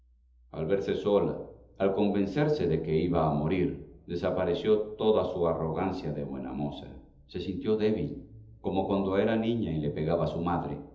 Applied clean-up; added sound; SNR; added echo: none; none; none; reverberation time 1.2 s.